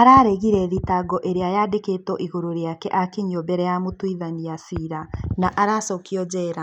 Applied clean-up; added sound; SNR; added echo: none; none; none; none.